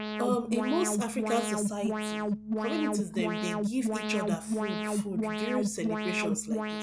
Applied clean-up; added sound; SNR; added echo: none; Alarm; -2 dB; none.